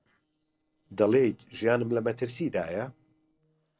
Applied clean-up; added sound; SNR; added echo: neural separator model SepFormer DNS4.